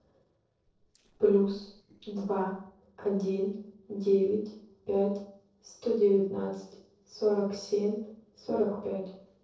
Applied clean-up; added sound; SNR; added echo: neural separator model SepFormer DNS4.